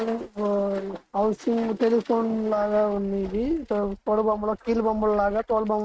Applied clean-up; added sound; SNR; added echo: neural mask model RNNoise.